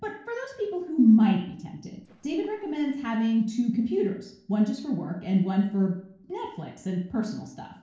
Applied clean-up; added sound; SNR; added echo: neural separator model SepFormer DNS4.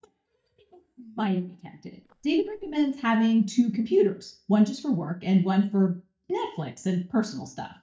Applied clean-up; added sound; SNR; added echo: neural mask model DeepFilterNet 3.